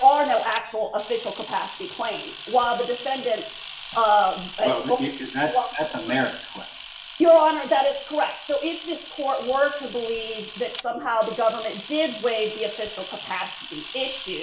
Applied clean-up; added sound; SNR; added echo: none; Camera; 13 dB; reverberation time 0.6 s.